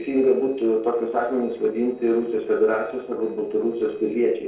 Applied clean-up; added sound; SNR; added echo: neural separator model SepFormer DNS4.